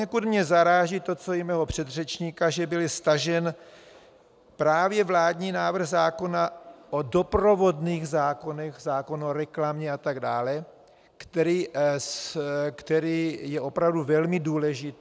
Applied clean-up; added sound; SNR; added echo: none; none; none; none.